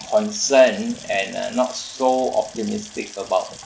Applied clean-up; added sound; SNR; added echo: none; Sink (filling or washing) / Water tap, faucet / Splash, splatter; 19 dB; none.